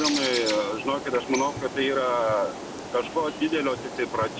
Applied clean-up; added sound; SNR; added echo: none; Bird; 8 dB; none.